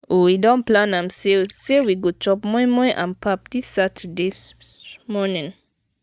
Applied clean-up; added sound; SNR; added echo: neural mask model DeepFilterNet 3.